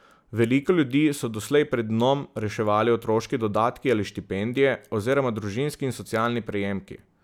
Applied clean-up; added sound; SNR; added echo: none; none; none; none.